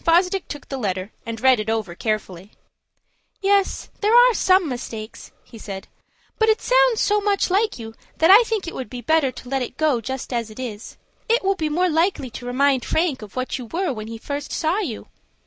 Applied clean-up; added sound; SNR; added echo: none; none; none; none.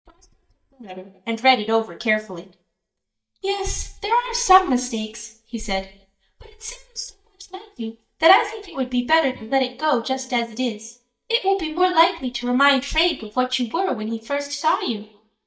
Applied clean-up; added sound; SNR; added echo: neural mask model DeepFilterNet 3.